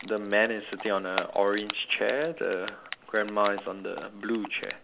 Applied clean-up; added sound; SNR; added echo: none; Typing; 13 dB; none.